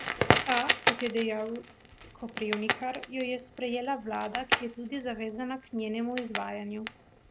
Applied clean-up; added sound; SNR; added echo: none; Crackle; -1 dB; none.